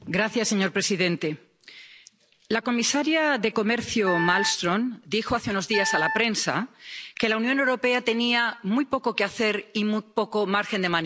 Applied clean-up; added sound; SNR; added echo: none; Wind instrument, woodwind instrument; 5 dB; none.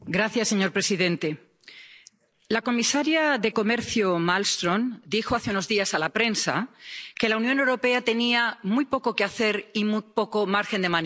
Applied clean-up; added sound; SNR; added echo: neural mask model Resemble Enhance denoiser.